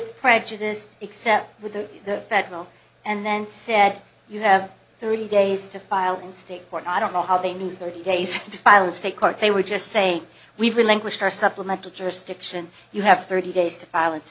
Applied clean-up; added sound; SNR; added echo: none; none; none; none.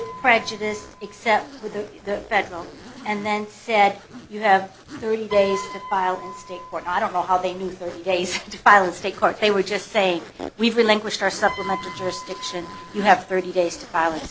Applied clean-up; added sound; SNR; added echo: none; Zipper (clothing) + Piano; 16 dB; none.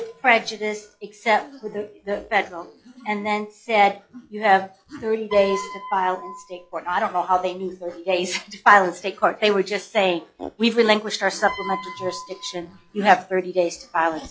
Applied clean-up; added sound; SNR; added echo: classical method log-MMSE.